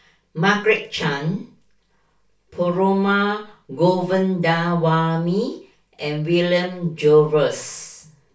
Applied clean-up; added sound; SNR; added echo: none; none; none; reverberation time 0.3 s.